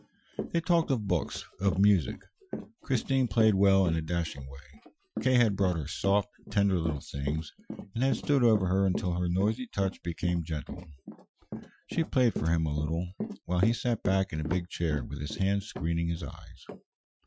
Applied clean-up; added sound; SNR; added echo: classical method Wiener filter.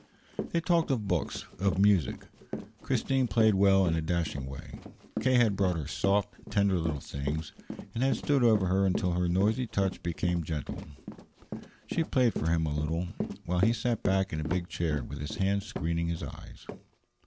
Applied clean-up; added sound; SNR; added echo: none; Run; 11 dB; none.